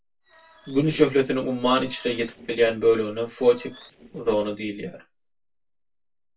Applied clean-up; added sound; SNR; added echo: neural separator model SepFormer DNS4.